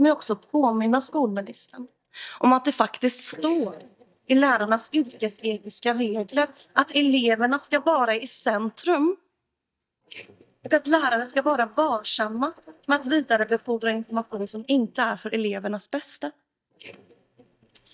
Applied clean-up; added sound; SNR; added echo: neural mask model DeepFilterNet 3.